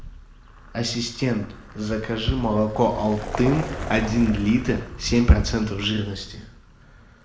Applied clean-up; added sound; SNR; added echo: none; Vehicle; 12 dB; reverberation time 0.6 s.